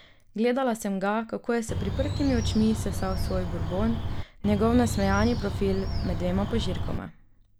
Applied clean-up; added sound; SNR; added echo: none; Bird; 1 dB; none.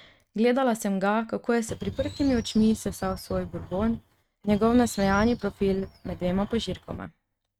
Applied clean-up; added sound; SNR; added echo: neural mask model RNNoise.